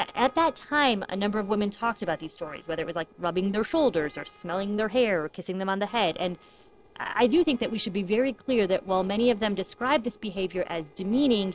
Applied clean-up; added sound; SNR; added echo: neural separator model SepFormer DNS4.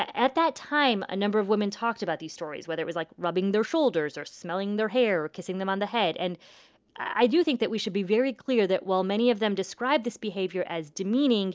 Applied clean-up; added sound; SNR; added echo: none; none; none; none.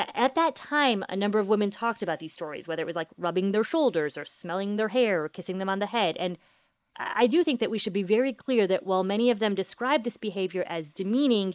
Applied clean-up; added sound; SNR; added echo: neural mask model Resemble Enhance denoiser.